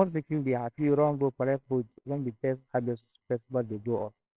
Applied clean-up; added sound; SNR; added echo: neural separator model SepFormer WHAMR!.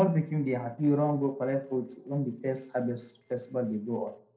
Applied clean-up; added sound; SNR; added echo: neural separator model SepFormer DNS4.